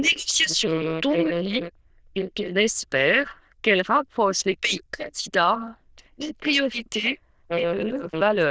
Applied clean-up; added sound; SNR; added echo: neural diffusion model UNIVERSE++.